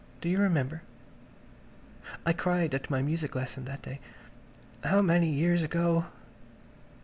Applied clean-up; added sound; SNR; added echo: none; none; none; none.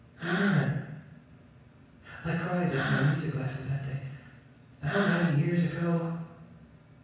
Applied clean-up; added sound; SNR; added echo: none; Breathing; 8 dB; reverberation time 1.1 s.